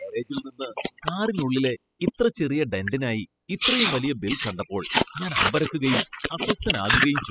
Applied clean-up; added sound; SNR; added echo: classical method spectral subtraction.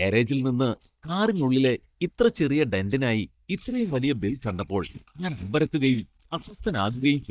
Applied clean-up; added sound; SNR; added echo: neural mask model DeepFilterNet 3.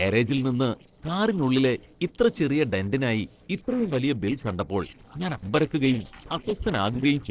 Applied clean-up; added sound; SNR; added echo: neural separator model SepFormer DNS4.